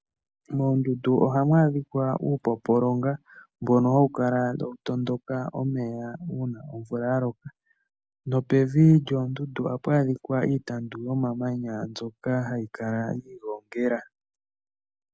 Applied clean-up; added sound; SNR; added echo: none; none; none; none.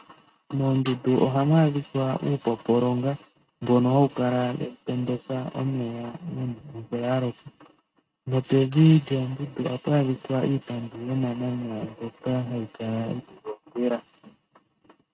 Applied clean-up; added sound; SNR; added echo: neural mask model RNNoise.